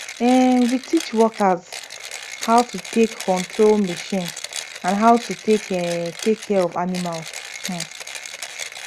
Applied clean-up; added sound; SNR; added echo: none; Mechanisms; 13 dB; none.